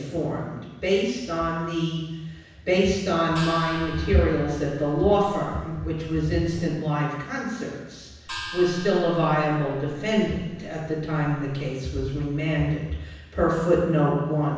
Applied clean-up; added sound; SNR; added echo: none; Gong; 15 dB; reverberation time 1.1 s.